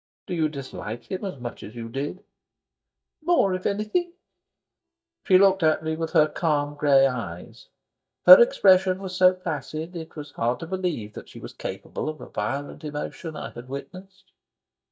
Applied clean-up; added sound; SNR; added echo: neural mask model DeepFilterNet 3.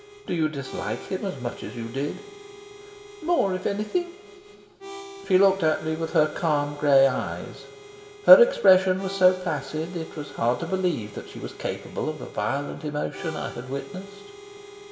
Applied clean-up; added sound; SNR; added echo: none; Harmonica; 17 dB; reverberation time 2.9 s.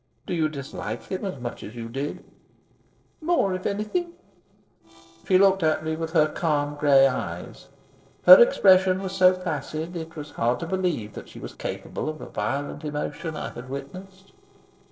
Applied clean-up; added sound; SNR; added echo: neural separator model SepFormer DNS4.